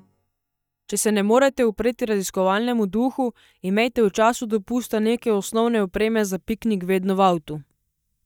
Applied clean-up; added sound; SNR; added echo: neural mask model DeepFilterNet 3.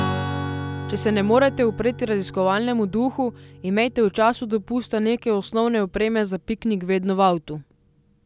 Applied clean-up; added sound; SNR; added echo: none; Strum; 12 dB; none.